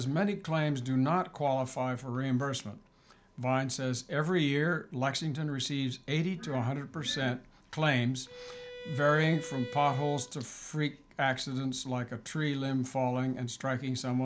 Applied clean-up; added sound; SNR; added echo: none; Bowed string instrument + Glass; 14 dB; none.